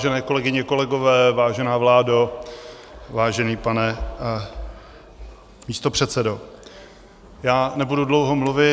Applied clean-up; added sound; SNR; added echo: none; none; none; none.